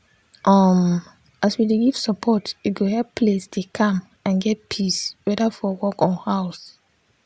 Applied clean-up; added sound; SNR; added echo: none; none; none; none.